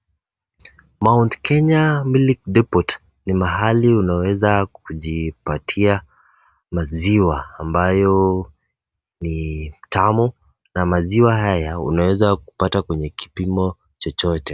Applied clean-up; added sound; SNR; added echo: none; none; none; none.